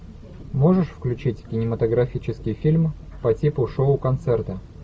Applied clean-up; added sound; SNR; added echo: none; none; none; none.